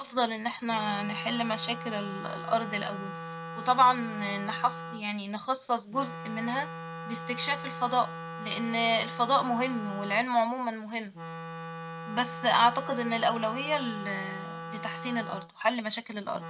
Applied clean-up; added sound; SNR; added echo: none; Wind instrument, woodwind instrument; 10 dB; none.